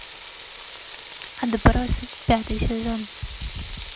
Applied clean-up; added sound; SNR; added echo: none; Frying (food); 9 dB; none.